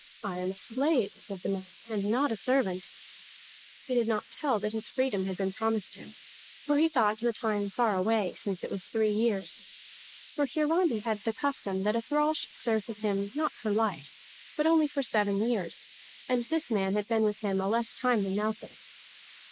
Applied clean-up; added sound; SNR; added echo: neural mask model Resemble Enhance denoiser.